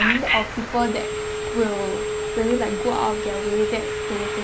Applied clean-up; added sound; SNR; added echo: none; Telephone; 0 dB; none.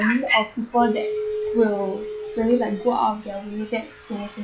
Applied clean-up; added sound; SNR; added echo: classical method log-MMSE.